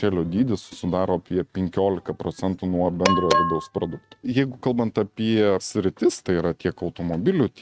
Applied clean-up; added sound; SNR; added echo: neural mask model RNNoise.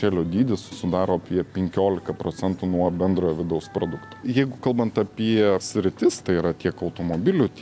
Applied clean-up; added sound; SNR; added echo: none; none; none; none.